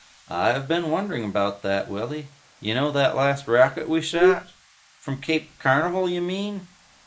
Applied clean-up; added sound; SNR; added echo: neural mask model Resemble Enhance denoiser.